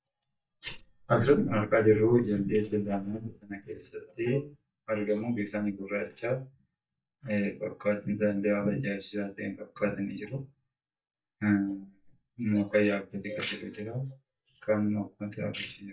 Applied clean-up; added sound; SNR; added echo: neural mask model DeepFilterNet 3.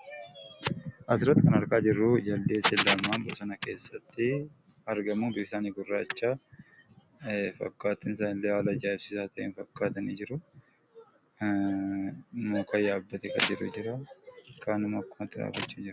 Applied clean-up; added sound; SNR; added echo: none; none; none; none.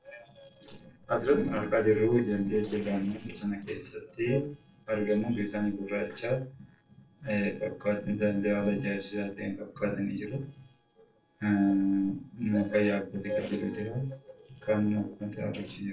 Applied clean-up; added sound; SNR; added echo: neural separator model SepFormer DNS4.